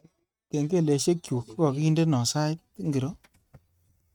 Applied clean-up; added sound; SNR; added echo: neural mask model RNNoise.